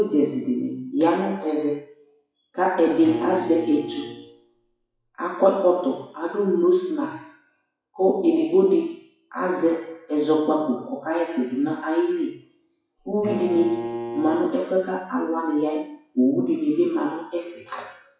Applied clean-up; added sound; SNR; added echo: classical method WPE with log-MMSE.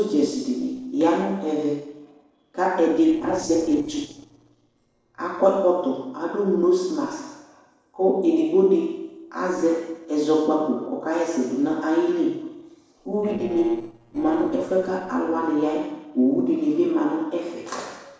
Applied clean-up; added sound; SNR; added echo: neural separator model SepFormer DNS4.